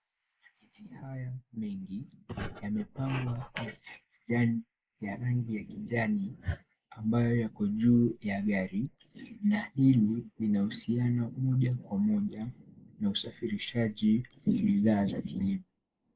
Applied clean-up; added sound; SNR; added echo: neural mask model Resemble Enhance denoiser.